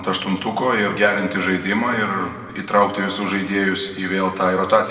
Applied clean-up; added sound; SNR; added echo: none; none; none; reverberation time 1.6 s.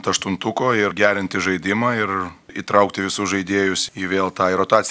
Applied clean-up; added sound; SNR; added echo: none; none; none; none.